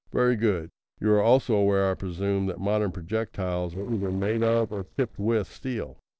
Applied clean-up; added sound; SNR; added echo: neural separator model SepFormer DNS4.